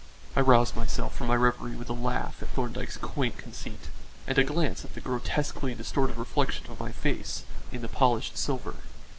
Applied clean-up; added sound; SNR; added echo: none; none; none; none.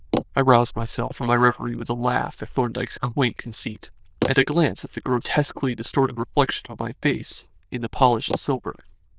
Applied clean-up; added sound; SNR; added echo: neural diffusion model UNIVERSE++.